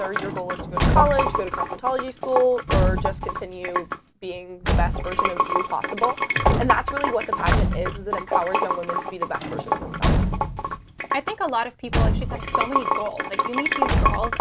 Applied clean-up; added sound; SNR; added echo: none; Slam / Truck / Car + Sink (filling or washing) / Water; -4 dB; none.